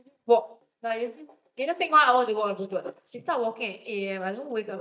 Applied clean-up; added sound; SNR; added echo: neural mask model DeepFilterNet 3.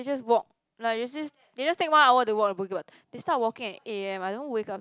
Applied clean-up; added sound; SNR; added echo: none; none; none; none.